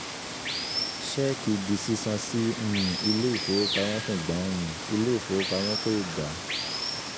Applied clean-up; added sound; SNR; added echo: none; Water; 4 dB; none.